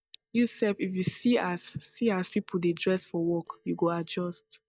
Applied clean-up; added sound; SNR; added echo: neural mask model DeepFilterNet 3.